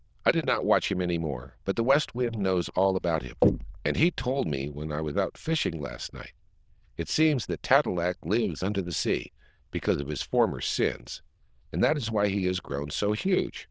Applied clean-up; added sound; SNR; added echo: neural diffusion model UNIVERSE++.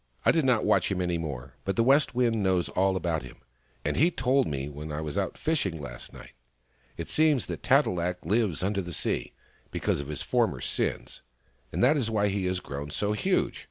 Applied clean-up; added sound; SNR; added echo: none; none; none; none.